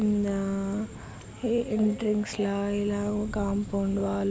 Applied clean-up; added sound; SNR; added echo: none; Thunder / Rain; 15 dB; none.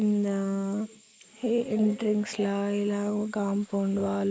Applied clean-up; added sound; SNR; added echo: neural mask model Resemble Enhance denoiser.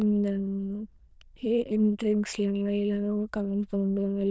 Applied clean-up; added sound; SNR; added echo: neural diffusion model UNIVERSE++.